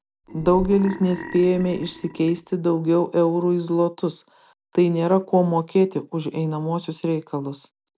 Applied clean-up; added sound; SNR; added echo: none; Burping, eructation; 14 dB; none.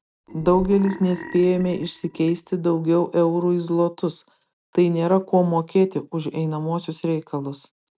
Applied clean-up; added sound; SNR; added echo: neural mask model RNNoise.